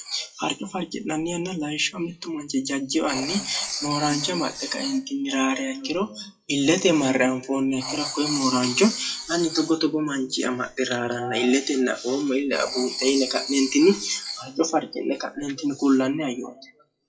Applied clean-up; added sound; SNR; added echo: classical method WPE with log-MMSE.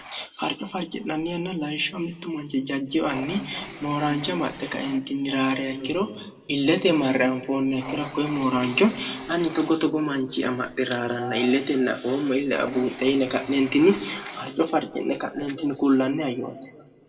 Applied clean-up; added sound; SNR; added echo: none; Writing; 11 dB; reverberation time 1.0 s.